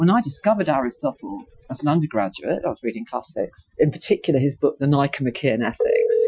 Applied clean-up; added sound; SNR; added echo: classical method Wiener filter.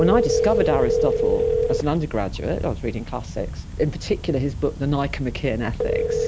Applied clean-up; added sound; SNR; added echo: none; Telephone; -1 dB; none.